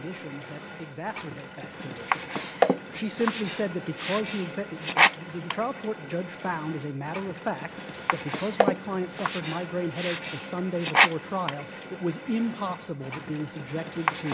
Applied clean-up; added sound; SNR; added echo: none; Sink (filling or washing); -2 dB; none.